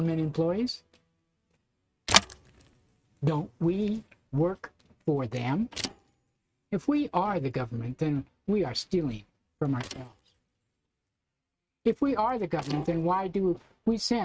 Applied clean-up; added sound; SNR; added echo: neural mask model RNNoise.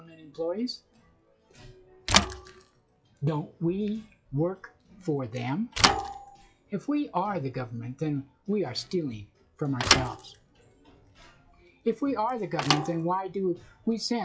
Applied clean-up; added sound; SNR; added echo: classical method log-MMSE.